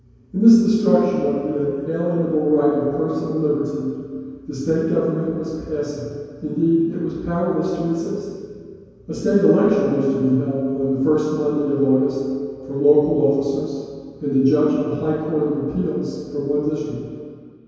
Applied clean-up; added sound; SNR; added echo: none; none; none; reverberation time 2.2 s.